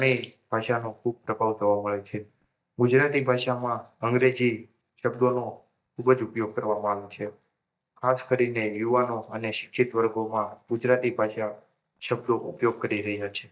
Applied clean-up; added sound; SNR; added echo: neural mask model DeepFilterNet 3.